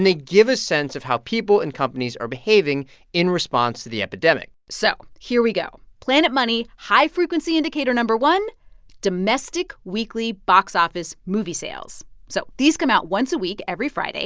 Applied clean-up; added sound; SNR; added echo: none; none; none; none.